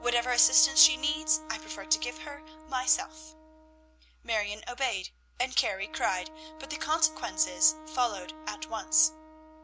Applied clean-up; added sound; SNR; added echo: none; Wind instrument, woodwind instrument; 18 dB; none.